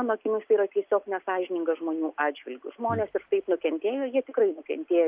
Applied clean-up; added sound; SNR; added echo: none; none; none; none.